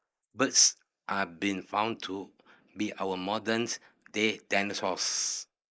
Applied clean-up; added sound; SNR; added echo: neural mask model Resemble Enhance denoiser.